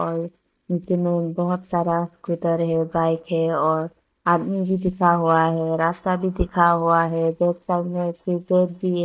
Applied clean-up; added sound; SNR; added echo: neural mask model DeepFilterNet 3.